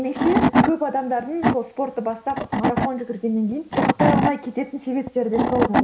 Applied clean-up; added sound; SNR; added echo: none; Wood / Tools; -1 dB; reverberation time 0.6 s.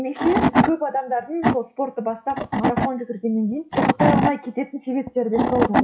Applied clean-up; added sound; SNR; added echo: classical method WPE with log-MMSE.